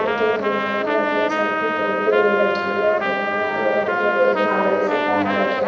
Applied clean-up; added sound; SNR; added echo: none; Trumpet; 2 dB; reverberation time 0.9 s.